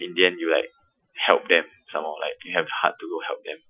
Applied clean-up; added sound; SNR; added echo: classical method Wiener filter.